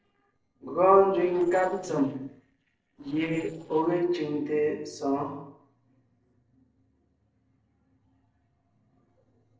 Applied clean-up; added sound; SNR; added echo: neural separator model SepFormer DNS4.